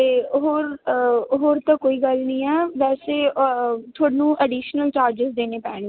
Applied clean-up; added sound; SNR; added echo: none; none; none; none.